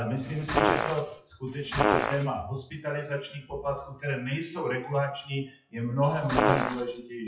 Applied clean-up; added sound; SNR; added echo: classical method WPE with log-MMSE.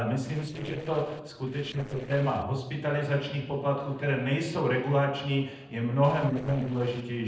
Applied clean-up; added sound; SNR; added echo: neural separator model SepFormer DNS4.